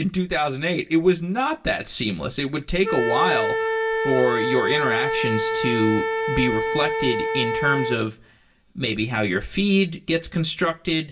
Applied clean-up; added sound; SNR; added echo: none; Wind instrument, woodwind instrument; 3 dB; reverberation time 0.2 s.